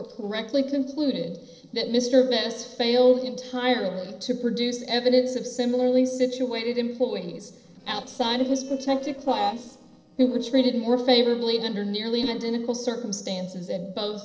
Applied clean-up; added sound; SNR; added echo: neural separator model SepFormer DNS4.